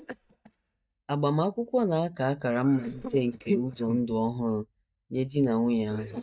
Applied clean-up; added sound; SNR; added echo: neural mask model DeepFilterNet 3.